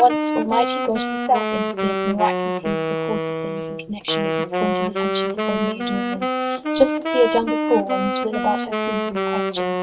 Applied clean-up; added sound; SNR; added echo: none; Wind instrument, woodwind instrument; -1 dB; none.